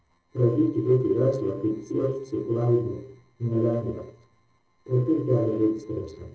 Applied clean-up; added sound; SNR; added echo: neural separator model SepFormer DNS4.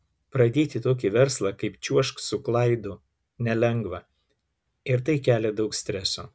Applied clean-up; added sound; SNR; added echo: none; none; none; none.